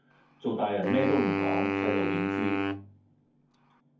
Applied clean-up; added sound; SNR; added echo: none; Wind instrument, woodwind instrument; -1 dB; reverberation time 0.5 s.